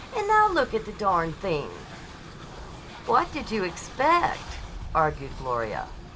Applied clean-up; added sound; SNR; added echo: none; Train; 13 dB; none.